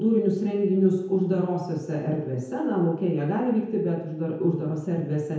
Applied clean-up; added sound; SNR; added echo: none; none; none; reverberation time 1.0 s.